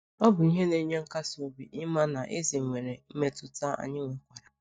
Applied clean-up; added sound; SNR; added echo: neural mask model DeepFilterNet 3.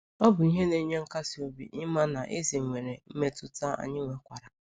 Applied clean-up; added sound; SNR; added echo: none; none; none; none.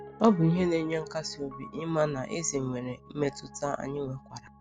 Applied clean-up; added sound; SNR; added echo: none; Piano; 17 dB; none.